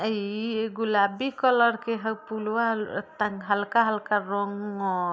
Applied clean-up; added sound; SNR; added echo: none; none; none; none.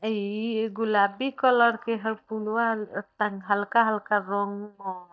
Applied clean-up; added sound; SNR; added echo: neural mask model DeepFilterNet 3.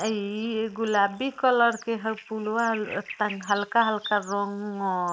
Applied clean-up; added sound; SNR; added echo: neural mask model Resemble Enhance denoiser.